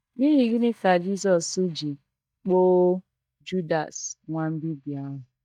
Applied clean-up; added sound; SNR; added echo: neural mask model DeepFilterNet 3.